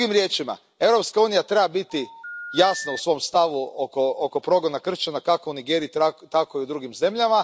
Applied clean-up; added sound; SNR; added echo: none; Telephone; 14 dB; none.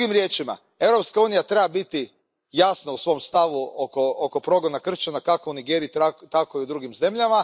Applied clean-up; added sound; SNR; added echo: neural mask model Resemble Enhance denoiser.